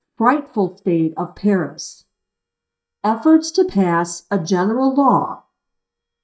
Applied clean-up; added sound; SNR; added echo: neural mask model DeepFilterNet 3.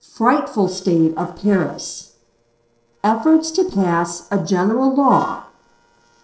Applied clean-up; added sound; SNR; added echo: neural separator model SepFormer DNS4.